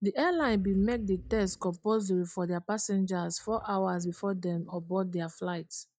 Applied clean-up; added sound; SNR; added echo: neural mask model DeepFilterNet 3.